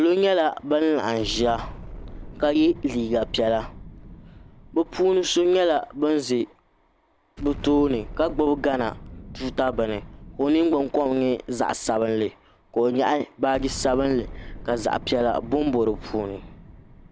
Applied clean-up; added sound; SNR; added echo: none; Explosion; 16 dB; none.